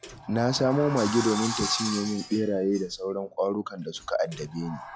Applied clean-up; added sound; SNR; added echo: classical method log-MMSE.